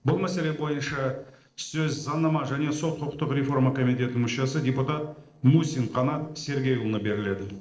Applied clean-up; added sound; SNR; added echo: neural separator model SepFormer DNS4.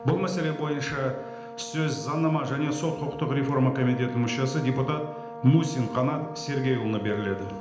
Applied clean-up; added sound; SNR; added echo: none; Brass instrument; 13 dB; reverberation time 0.8 s.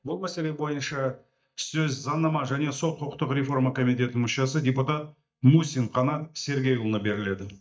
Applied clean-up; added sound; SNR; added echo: neural mask model DeepFilterNet 3.